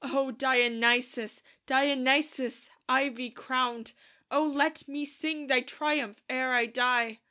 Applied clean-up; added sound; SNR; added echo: none; none; none; none.